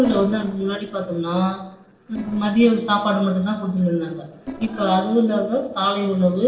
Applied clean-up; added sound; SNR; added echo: neural separator model SepFormer DNS4.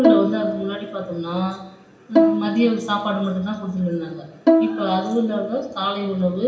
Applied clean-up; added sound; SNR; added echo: none; Bowed string instrument; 0 dB; reverberation time 0.8 s.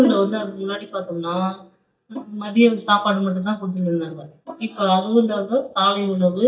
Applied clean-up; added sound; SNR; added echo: neural mask model DeepFilterNet 3.